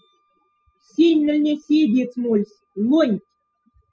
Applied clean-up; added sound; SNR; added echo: classical method spectral subtraction.